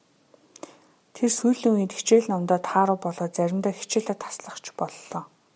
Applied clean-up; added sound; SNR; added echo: none; none; none; none.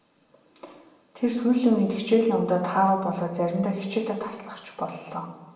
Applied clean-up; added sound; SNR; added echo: none; none; none; reverberation time 0.8 s.